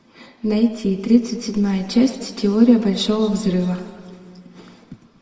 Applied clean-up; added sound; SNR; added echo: none; none; none; reverberation time 1.9 s.